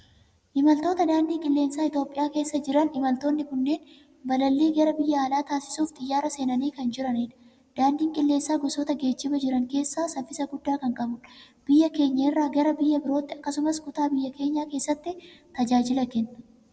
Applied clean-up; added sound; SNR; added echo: none; none; none; none.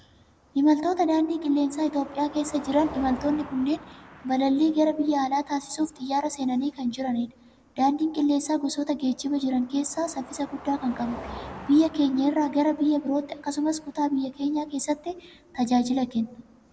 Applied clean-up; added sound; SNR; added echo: none; Car passing by; 20 dB; none.